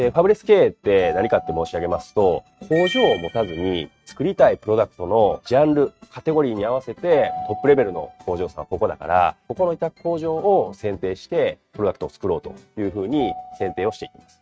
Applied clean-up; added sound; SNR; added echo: neural mask model RNNoise.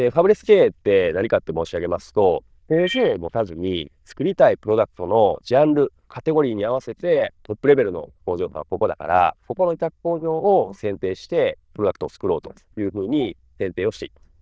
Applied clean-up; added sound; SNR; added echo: neural diffusion model UNIVERSE++.